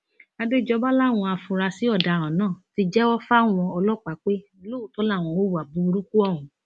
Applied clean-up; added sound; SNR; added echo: none; none; none; none.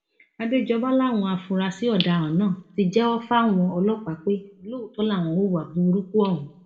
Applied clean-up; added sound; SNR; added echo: none; none; none; reverberation time 0.5 s.